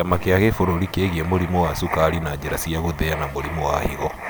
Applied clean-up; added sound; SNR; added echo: none; Writing; 12 dB; none.